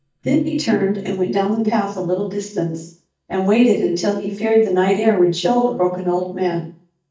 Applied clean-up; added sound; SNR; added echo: neural mask model DeepFilterNet 3.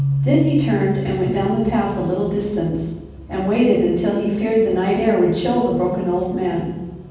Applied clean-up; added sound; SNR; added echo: none; Keyboard (musical); 9 dB; reverberation time 1.2 s.